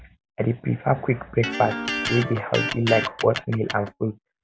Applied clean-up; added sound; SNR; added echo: none; Electric guitar; 5 dB; none.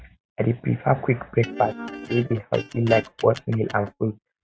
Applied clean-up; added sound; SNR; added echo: neural mask model RNNoise.